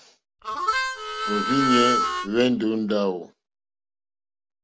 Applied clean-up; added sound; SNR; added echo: none; Harmonica; -2 dB; none.